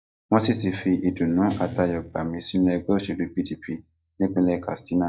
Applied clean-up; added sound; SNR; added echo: neural mask model DeepFilterNet 3.